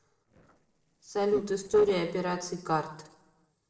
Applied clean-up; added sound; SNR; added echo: neural separator model SepFormer DNS4.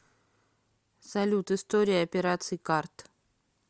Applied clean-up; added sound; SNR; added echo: none; none; none; none.